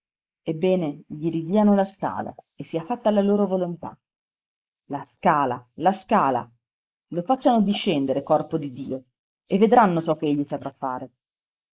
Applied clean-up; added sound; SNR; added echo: neural mask model Resemble Enhance denoiser.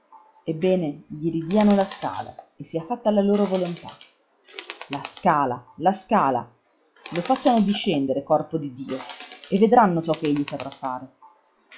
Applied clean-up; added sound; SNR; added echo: classical method log-MMSE.